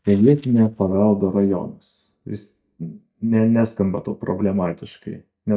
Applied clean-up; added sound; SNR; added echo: neural mask model DeepFilterNet 3.